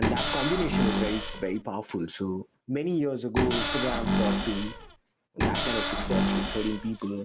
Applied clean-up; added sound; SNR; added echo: none; Cupboard open or close / Door; -3 dB; none.